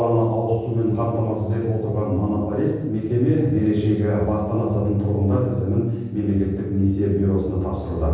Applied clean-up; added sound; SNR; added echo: none; none; none; reverberation time 1.3 s.